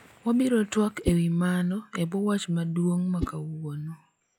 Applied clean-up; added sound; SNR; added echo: classical method log-MMSE.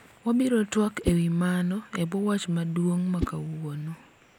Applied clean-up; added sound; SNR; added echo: none; Whoosh, swoosh, swish; 13 dB; none.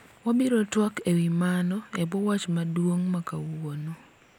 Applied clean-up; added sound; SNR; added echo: none; none; none; none.